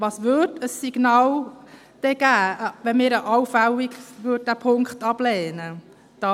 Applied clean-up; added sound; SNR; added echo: none; none; none; none.